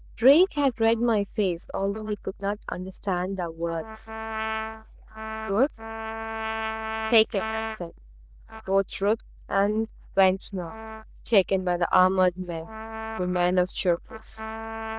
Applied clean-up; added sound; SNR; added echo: neural diffusion model UNIVERSE++.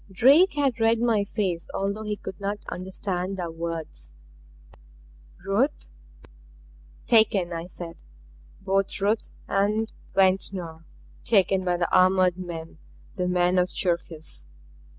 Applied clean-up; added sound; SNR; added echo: none; none; none; none.